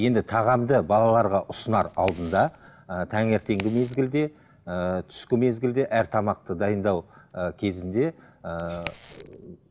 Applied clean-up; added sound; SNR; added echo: none; Crack; 17 dB; none.